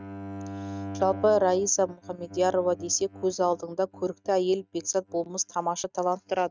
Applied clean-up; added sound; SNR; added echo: neural mask model RNNoise.